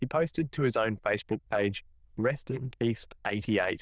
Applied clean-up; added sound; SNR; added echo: neural diffusion model UNIVERSE++.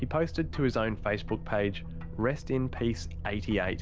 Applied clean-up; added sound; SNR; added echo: none; none; none; none.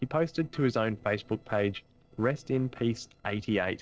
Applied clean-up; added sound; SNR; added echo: neural separator model SepFormer DNS4.